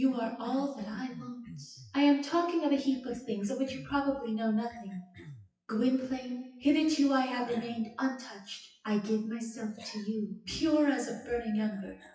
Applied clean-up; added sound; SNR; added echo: classical method WPE with log-MMSE.